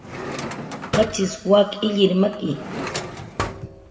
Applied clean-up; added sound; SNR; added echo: none; Drawer open or close; 9 dB; reverberation time 1.8 s.